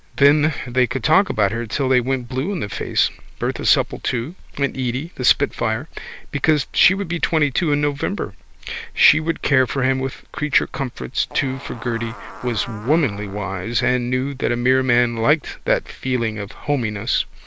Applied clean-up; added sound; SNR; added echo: none; Fart; 17 dB; none.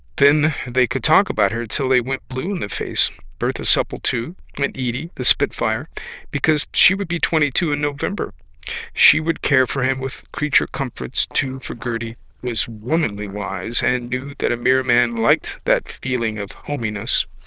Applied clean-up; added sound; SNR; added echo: neural diffusion model UNIVERSE++.